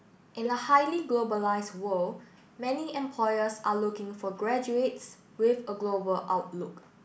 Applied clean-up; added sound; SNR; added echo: none; Cowbell; 14 dB; none.